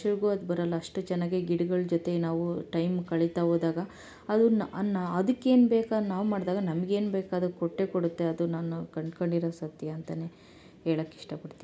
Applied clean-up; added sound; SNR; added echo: none; none; none; none.